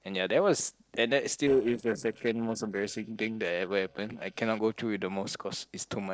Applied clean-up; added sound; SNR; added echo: neural separator model SepFormer DNS4.